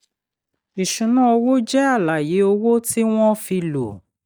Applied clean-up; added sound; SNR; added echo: neural mask model DeepFilterNet 3.